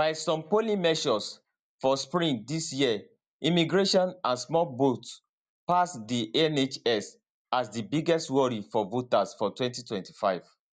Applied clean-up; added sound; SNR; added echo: none; none; none; none.